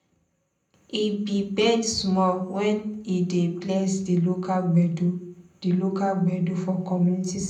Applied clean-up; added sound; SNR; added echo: none; none; none; reverberation time 0.6 s.